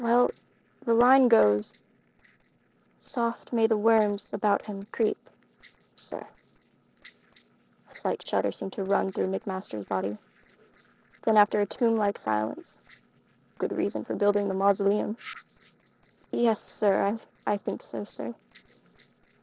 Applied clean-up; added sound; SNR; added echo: neural separator model SepFormer DNS4.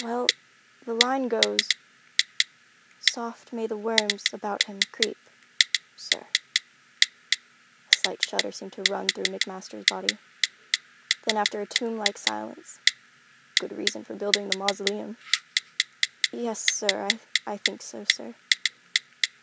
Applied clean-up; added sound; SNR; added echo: none; Typing; -5 dB; none.